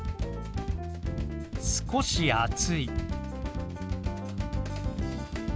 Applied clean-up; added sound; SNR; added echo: none; none; none; none.